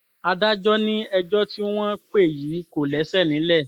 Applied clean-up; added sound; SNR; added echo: neural mask model Resemble Enhance denoiser.